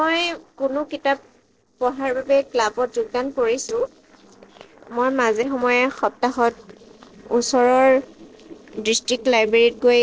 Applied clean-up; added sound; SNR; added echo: neural separator model SepFormer DNS4.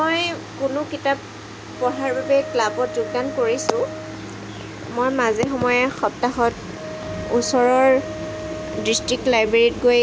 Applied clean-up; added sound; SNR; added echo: none; Wind instrument, woodwind instrument; 13 dB; none.